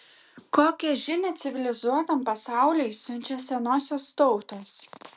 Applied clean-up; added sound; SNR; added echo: none; none; none; none.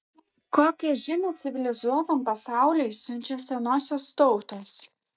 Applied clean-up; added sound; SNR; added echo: neural mask model DeepFilterNet 3.